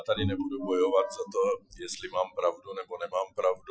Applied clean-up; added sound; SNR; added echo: classical method Wiener filter.